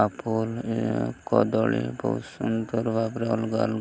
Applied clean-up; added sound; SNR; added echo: none; none; none; none.